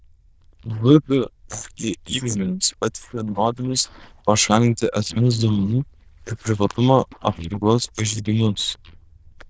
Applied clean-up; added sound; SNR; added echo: neural diffusion model UNIVERSE++.